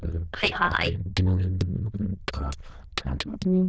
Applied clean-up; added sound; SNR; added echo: neural diffusion model UNIVERSE++.